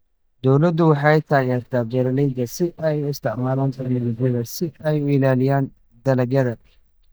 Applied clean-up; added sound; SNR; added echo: neural mask model DeepFilterNet 3.